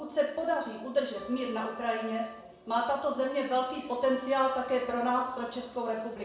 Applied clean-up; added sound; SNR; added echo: none; Wind instrument, woodwind instrument; 18 dB; reverberation time 0.6 s.